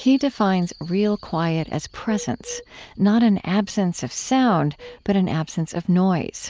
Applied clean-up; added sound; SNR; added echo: none; none; none; none.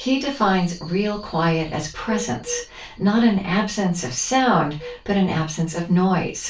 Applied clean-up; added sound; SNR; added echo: none; none; none; reverberation time 0.2 s.